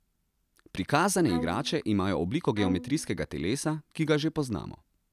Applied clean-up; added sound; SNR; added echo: none; Bowed string instrument; 12 dB; none.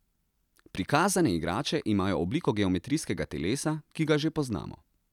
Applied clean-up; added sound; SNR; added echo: none; none; none; none.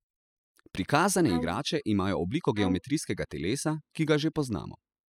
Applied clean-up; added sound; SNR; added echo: classical method spectral subtraction.